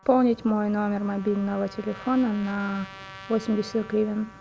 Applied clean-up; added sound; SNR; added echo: none; Trumpet; 19 dB; none.